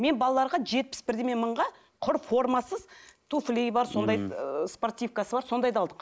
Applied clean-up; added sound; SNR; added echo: neural mask model Resemble Enhance denoiser.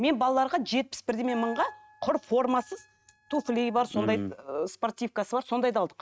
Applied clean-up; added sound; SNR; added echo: neural mask model RNNoise.